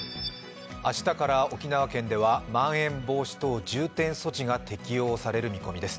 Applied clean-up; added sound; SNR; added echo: none; none; none; none.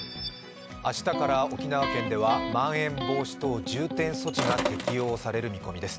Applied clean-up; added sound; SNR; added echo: none; Sink (filling or washing) + Electric guitar; 3 dB; none.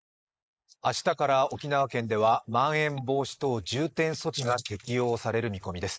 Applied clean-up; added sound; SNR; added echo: neural mask model Resemble Enhance denoiser.